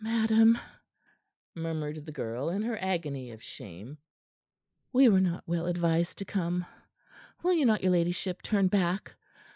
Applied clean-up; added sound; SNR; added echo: neural mask model Resemble Enhance denoiser.